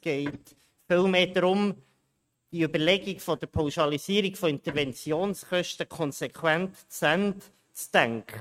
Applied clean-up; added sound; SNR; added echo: neural mask model RNNoise.